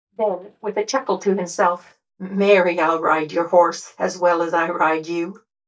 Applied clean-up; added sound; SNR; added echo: neural mask model DeepFilterNet 3.